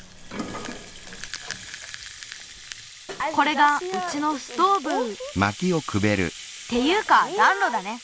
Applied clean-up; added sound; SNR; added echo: none; Rattle (instrument); 16 dB; none.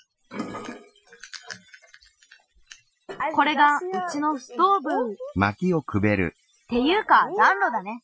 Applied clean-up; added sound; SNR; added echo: classical method Wiener filter.